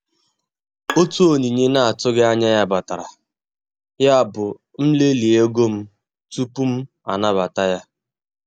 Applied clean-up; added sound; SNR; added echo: none; Bowed string instrument; 15 dB; none.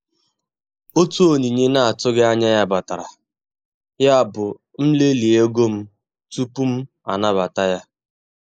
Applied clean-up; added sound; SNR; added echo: neural mask model Resemble Enhance denoiser.